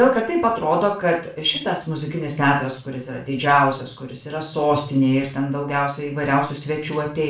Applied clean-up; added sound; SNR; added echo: neural separator model SepFormer DNS4.